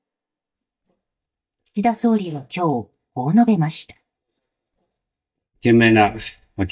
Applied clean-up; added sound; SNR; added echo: neural mask model DeepFilterNet 3.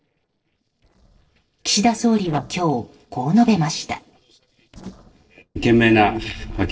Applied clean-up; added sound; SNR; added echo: neural separator model SepFormer DNS4.